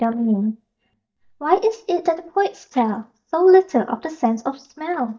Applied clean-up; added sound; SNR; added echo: neural mask model DeepFilterNet 3.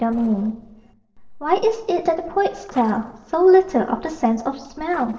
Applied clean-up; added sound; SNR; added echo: neural separator model SepFormer DNS4.